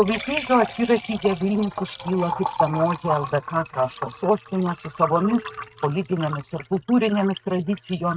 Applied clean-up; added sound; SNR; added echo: neural mask model RNNoise.